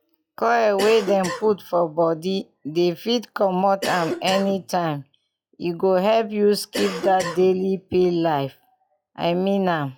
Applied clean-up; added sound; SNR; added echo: classical method log-MMSE.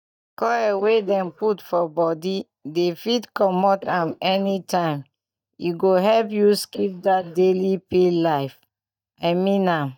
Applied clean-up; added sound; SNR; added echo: neural mask model DeepFilterNet 3.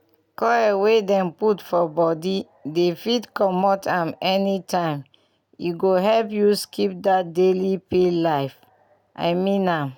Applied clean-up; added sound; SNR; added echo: none; none; none; none.